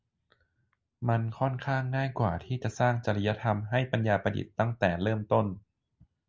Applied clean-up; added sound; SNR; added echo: none; none; none; none.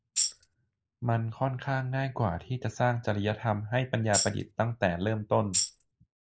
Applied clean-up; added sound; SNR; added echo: neural mask model Resemble Enhance denoiser.